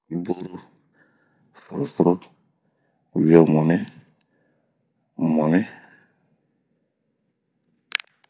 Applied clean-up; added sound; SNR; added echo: none; none; none; none.